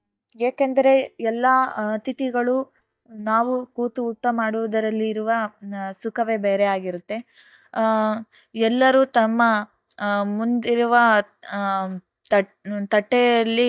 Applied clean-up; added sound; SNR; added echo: neural mask model DeepFilterNet 3.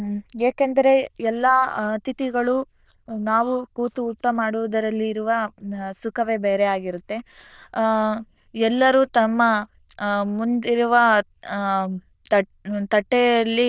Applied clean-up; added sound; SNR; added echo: neural diffusion model UNIVERSE++.